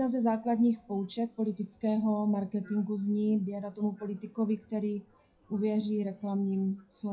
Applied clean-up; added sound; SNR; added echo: classical method WPE with log-MMSE.